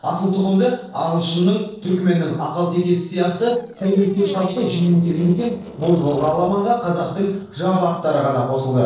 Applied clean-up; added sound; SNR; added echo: neural separator model SepFormer DNS4.